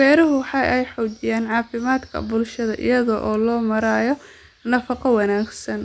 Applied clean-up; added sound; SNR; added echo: none; none; none; none.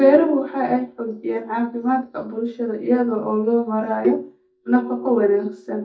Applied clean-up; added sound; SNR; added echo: neural mask model DeepFilterNet 3.